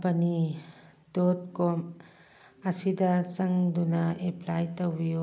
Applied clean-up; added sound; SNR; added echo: none; none; none; none.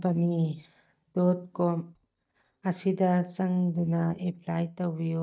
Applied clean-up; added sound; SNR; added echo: neural mask model DeepFilterNet 3.